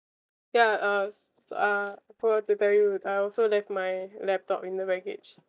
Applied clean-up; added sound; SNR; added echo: neural mask model DeepFilterNet 3.